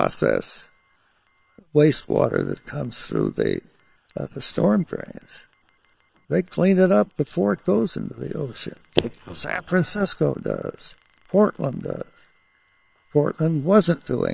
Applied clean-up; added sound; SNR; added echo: neural separator model SepFormer WHAM!.